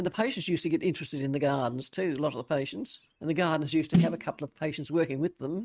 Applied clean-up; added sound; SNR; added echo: neural mask model RNNoise.